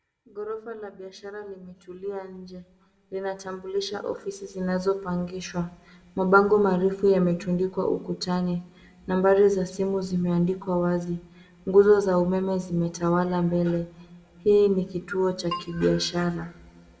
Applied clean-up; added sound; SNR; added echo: none; Keyboard (musical); 13 dB; reverberation time 0.7 s.